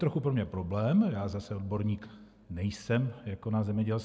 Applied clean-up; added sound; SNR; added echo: none; none; none; none.